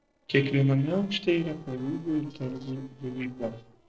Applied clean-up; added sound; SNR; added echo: neural separator model SepFormer DNS4.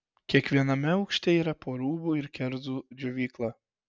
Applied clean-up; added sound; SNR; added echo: none; none; none; none.